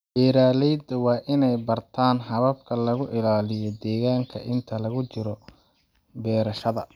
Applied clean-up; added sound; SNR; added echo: none; none; none; none.